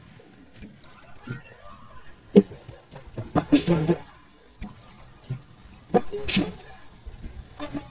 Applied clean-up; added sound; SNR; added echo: neural mask model DeepFilterNet 3.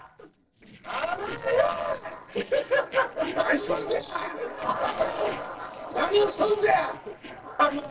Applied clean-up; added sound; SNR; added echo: neural separator model SepFormer DNS4.